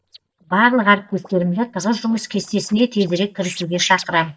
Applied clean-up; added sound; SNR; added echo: neural mask model DeepFilterNet 3.